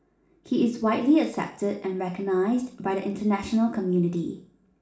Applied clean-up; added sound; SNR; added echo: none; none; none; reverberation time 0.5 s.